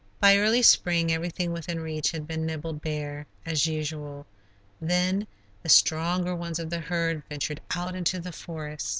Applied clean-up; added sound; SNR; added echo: none; none; none; none.